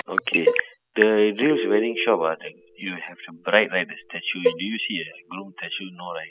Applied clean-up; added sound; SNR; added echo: classical method spectral subtraction.